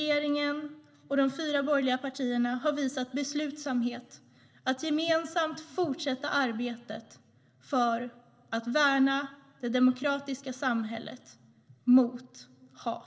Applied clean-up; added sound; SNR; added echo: none; none; none; reverberation time 1.0 s.